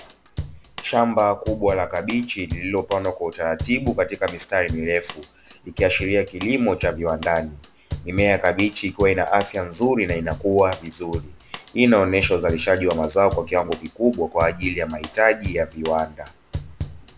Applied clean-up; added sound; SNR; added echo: none; Drum / Drum kit; 13 dB; none.